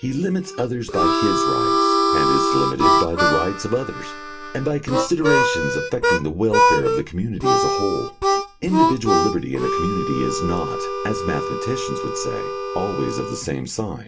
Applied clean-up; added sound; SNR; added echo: none; Harmonica; -3 dB; reverberation time 0.2 s.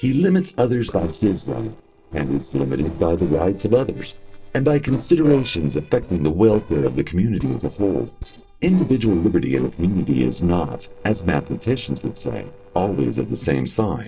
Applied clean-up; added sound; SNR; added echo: neural separator model SepFormer DNS4.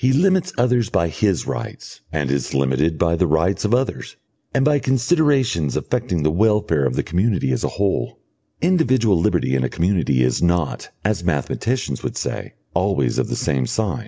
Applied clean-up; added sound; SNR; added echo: none; none; none; none.